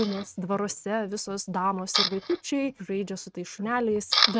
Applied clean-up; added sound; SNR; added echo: neural mask model RNNoise.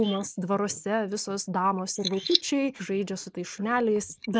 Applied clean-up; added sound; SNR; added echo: neural mask model Resemble Enhance denoiser.